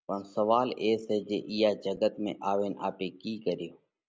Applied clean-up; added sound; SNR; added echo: none; none; none; none.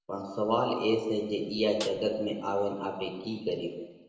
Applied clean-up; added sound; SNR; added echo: none; Snare drum; 16 dB; reverberation time 1.1 s.